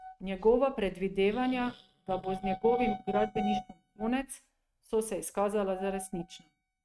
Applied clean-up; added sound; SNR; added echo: neural mask model RNNoise.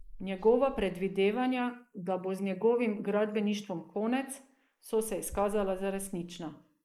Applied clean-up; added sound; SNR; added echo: neural mask model Resemble Enhance denoiser.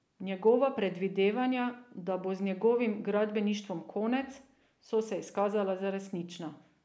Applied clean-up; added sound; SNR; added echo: none; none; none; none.